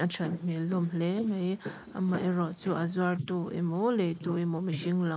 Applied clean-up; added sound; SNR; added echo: neural mask model Resemble Enhance denoiser.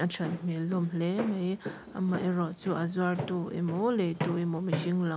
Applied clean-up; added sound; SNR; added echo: none; Walk, footsteps; 9 dB; none.